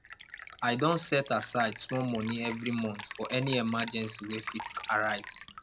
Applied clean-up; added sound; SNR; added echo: none; Liquid; 14 dB; none.